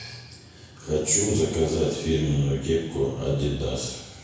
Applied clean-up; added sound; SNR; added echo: none; none; none; reverberation time 1.0 s.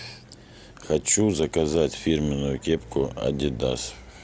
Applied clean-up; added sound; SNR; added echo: none; none; none; none.